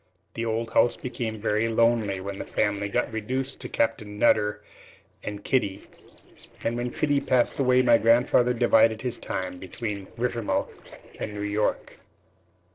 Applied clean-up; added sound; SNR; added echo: neural separator model SepFormer DNS4.